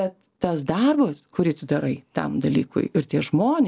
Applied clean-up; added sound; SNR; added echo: none; none; none; none.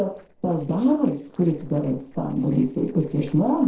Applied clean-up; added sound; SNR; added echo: neural separator model SepFormer DNS4.